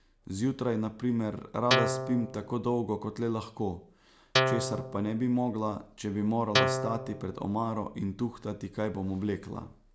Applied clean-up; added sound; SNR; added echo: none; Guitar; -2 dB; none.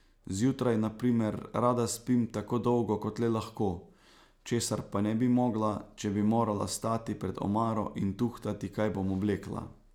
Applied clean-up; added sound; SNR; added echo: none; none; none; none.